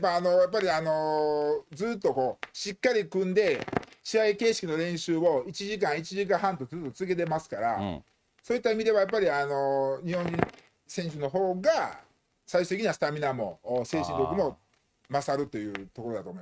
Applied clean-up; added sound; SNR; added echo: neural mask model RNNoise.